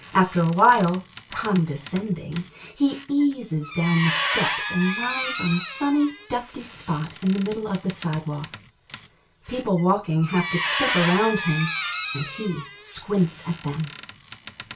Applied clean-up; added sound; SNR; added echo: none; Squeak; 8 dB; reverberation time 0.2 s.